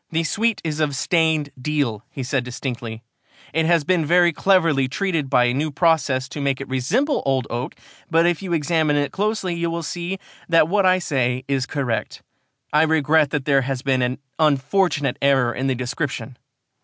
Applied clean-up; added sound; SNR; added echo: none; none; none; none.